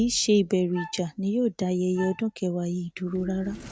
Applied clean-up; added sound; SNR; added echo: none; Wind instrument, woodwind instrument + Sliding door; 19 dB; none.